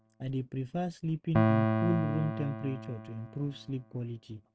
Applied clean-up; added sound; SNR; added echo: none; Piano; -1 dB; none.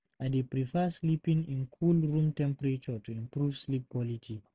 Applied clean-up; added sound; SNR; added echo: none; none; none; none.